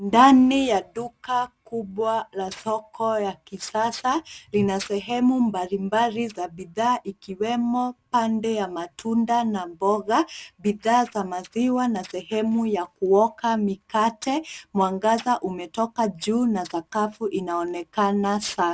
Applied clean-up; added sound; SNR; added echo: none; none; none; none.